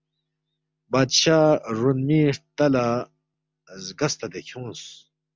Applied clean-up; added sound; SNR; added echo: none; none; none; none.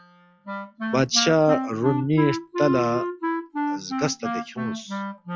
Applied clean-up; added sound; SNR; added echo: classical method log-MMSE.